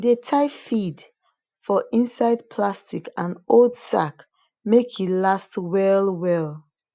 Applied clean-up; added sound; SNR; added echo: none; none; none; none.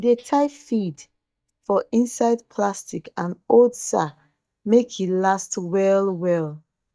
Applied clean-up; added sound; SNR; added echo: neural mask model DeepFilterNet 3.